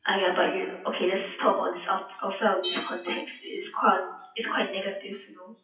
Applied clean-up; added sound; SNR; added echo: classical method WPE with log-MMSE.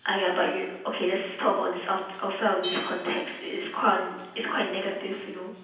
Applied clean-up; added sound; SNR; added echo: none; Crash cymbal; 18 dB; reverberation time 0.9 s.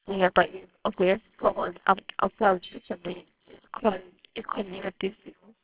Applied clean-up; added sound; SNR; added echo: neural separator model SepFormer WHAMR!.